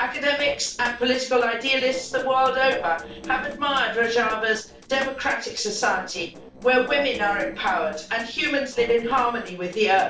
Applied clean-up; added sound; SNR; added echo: neural separator model SepFormer DNS4.